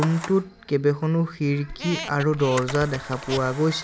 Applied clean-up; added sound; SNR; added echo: none; Squeak + Camera; 13 dB; none.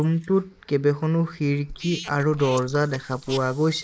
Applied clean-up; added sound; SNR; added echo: neural mask model Resemble Enhance denoiser.